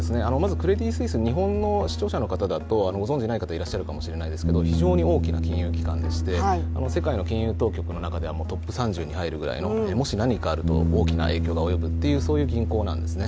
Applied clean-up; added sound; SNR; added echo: none; Bass guitar; 0 dB; none.